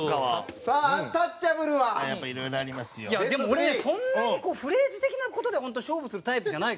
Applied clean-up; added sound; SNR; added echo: none; Bird; 19 dB; none.